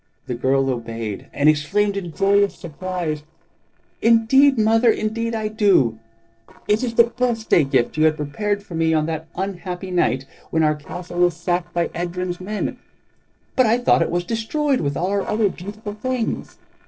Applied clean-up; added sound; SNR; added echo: neural separator model SepFormer DNS4.